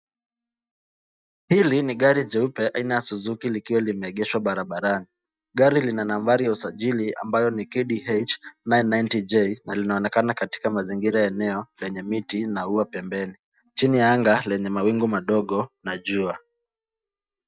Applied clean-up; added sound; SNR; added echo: neural mask model DeepFilterNet 3.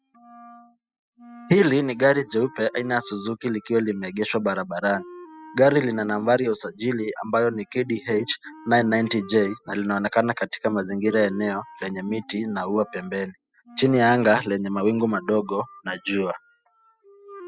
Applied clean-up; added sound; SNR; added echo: classical method spectral subtraction.